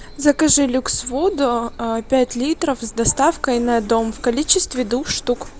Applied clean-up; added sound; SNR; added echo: none; Printer; 19 dB; none.